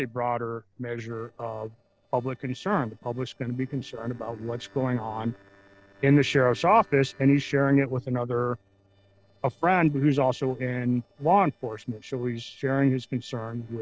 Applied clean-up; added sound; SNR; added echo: neural separator model SepFormer DNS4.